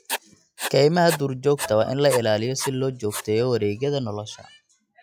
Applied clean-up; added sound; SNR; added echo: classical method log-MMSE.